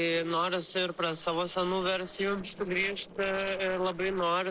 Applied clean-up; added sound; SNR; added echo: neural separator model SepFormer DNS4.